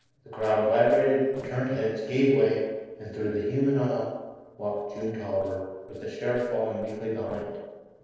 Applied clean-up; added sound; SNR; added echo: neural separator model SepFormer DNS4.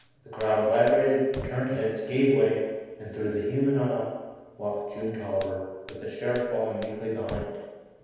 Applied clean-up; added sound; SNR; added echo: none; Fire; 17 dB; reverberation time 1.2 s.